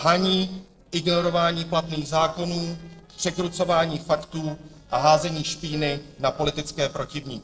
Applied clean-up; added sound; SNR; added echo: neural separator model SepFormer DNS4.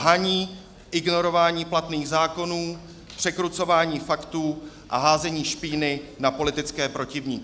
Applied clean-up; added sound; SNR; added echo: none; none; none; none.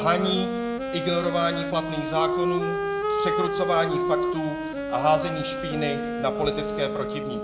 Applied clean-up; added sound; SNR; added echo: none; Wind instrument, woodwind instrument; 1 dB; reverberation time 1.4 s.